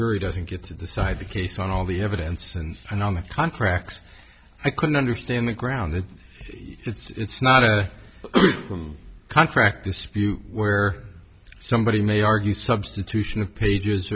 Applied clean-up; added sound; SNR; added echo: none; none; none; none.